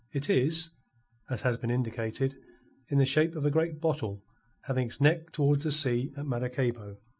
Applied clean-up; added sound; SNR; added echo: none; none; none; none.